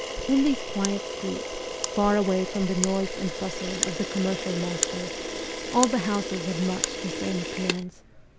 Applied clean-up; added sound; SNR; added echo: none; Camera; 4 dB; none.